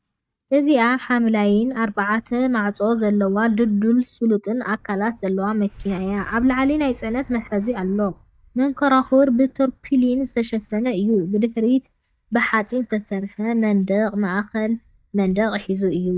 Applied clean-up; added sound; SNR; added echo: neural mask model DeepFilterNet 3.